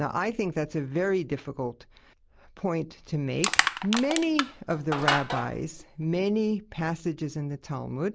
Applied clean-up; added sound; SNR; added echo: none; Crushing; 0 dB; none.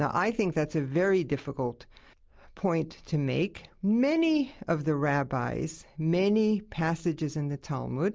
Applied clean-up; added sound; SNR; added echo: none; none; none; none.